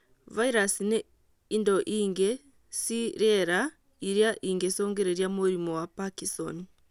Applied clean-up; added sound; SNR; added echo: none; none; none; none.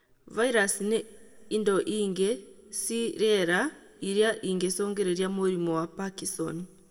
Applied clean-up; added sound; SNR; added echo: none; none; none; reverberation time 1.8 s.